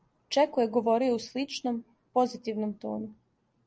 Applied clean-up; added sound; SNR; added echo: none; none; none; none.